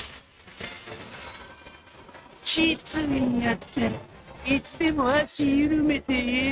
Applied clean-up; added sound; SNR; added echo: neural mask model RNNoise.